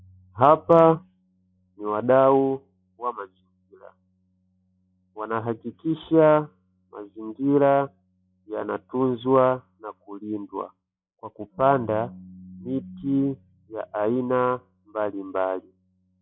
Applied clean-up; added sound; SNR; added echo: classical method log-MMSE.